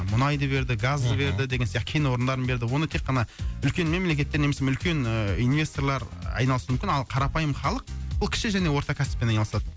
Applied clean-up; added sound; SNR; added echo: none; none; none; none.